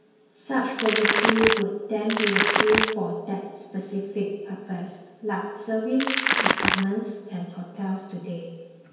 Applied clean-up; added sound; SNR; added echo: none; Crackle; -5 dB; reverberation time 1.2 s.